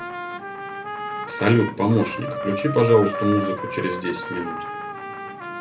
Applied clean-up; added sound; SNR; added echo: none; Trumpet; 7 dB; reverberation time 0.3 s.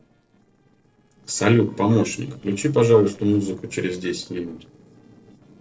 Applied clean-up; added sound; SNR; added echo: neural separator model SepFormer DNS4.